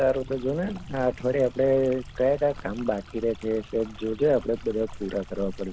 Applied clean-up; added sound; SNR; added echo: none; Stream; 15 dB; none.